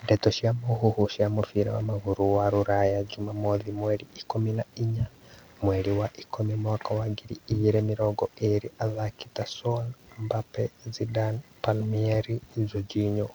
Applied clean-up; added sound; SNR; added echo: none; none; none; none.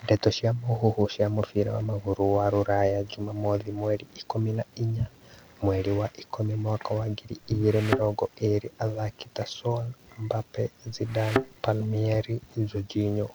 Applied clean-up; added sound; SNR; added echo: none; Thump, thud; 4 dB; none.